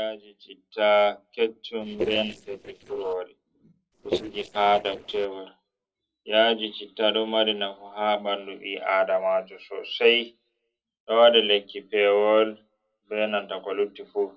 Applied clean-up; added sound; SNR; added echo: neural separator model SepFormer DNS4.